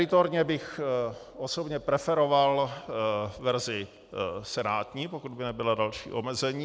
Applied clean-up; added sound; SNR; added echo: none; none; none; none.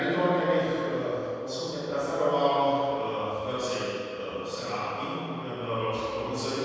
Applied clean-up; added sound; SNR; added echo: none; none; none; reverberation time 2.1 s.